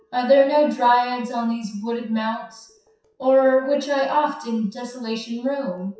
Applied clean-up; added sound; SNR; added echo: classical method WPE with log-MMSE.